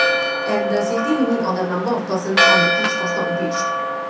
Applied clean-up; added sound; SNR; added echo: none; Church bell; -3 dB; reverberation time 0.6 s.